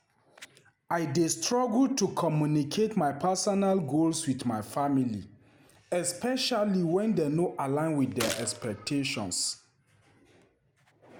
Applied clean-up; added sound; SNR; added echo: none; Gunshot, gunfire; 10 dB; none.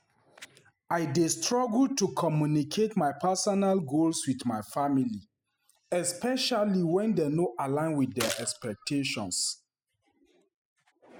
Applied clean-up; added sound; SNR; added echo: classical method spectral subtraction.